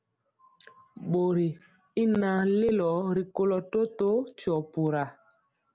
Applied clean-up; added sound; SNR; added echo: none; none; none; none.